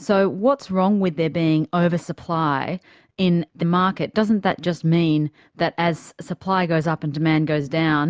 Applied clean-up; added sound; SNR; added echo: none; none; none; none.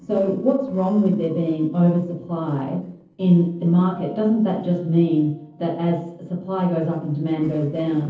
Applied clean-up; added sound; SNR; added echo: neural separator model SepFormer DNS4.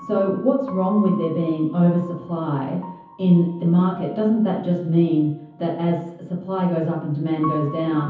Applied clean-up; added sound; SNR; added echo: none; Piano; 18 dB; reverberation time 0.7 s.